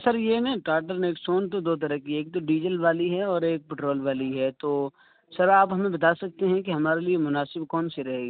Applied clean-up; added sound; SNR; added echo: none; none; none; none.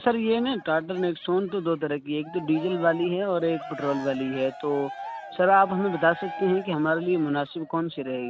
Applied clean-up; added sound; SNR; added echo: none; Cheering; 15 dB; none.